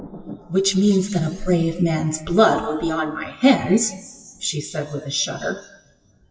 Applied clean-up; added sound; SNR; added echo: classical method WPE with log-MMSE.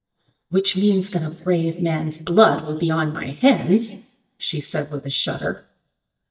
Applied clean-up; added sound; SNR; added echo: neural mask model DeepFilterNet 3.